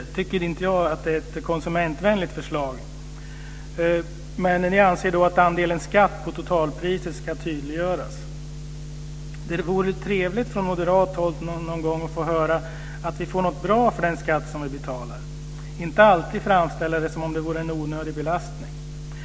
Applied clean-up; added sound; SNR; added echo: none; none; none; none.